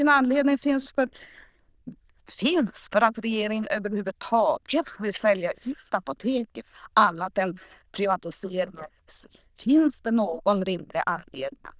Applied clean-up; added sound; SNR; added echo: neural diffusion model UNIVERSE++.